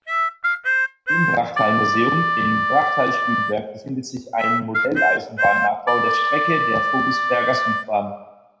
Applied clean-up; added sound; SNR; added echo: none; Harmonica; -3 dB; reverberation time 0.7 s.